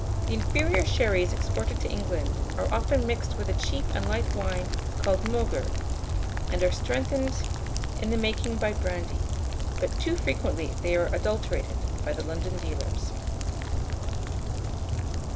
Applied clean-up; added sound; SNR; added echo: none; Rain; -3 dB; none.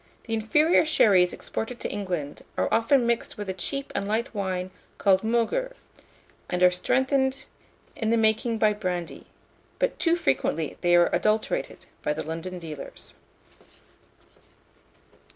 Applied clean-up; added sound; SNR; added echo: none; none; none; none.